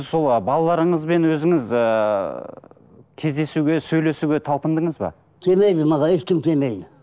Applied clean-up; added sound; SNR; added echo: none; none; none; none.